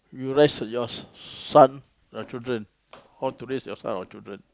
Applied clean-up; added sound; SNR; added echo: none; none; none; none.